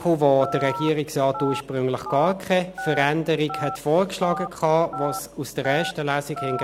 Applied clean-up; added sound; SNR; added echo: none; Telephone; 11 dB; none.